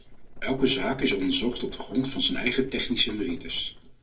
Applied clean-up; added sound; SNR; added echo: neural separator model SepFormer DNS4.